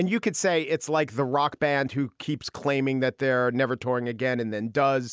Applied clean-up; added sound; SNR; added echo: none; none; none; none.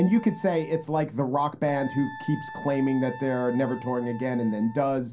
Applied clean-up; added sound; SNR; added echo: none; Wind instrument, woodwind instrument; 16 dB; reverberation time 0.3 s.